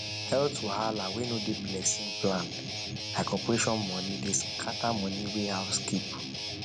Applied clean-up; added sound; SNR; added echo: none; Guitar; 3 dB; none.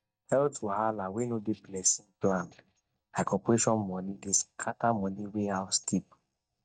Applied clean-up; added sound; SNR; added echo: neural mask model DeepFilterNet 3.